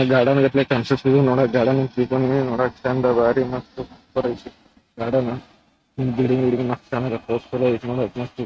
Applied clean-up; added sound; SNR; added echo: neural mask model RNNoise.